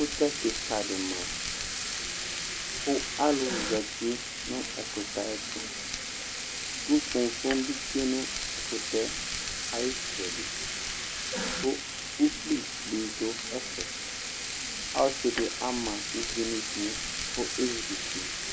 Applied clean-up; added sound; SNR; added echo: none; Frying (food); 1 dB; none.